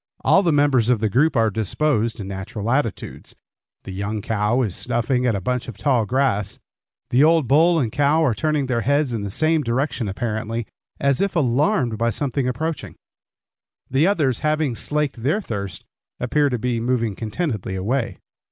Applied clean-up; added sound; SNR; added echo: none; none; none; none.